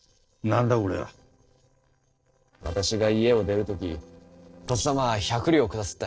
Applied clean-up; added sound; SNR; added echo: neural separator model SepFormer DNS4.